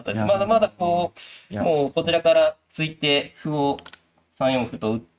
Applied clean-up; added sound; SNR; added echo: neural mask model RNNoise.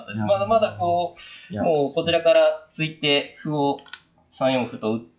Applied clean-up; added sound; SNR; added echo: classical method log-MMSE.